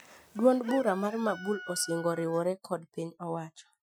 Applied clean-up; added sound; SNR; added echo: classical method Wiener filter.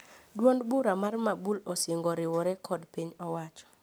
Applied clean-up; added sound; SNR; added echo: none; none; none; none.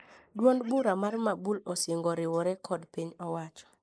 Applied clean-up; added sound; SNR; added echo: neural mask model Resemble Enhance denoiser.